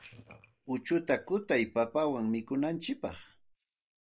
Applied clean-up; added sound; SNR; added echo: neural mask model Resemble Enhance denoiser.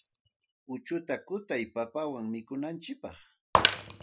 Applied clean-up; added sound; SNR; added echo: classical method Wiener filter.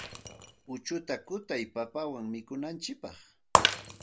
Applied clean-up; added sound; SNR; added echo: none; Shatter; -4 dB; none.